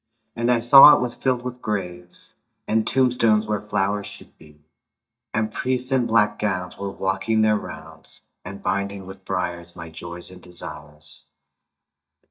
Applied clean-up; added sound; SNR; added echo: neural mask model DeepFilterNet 3.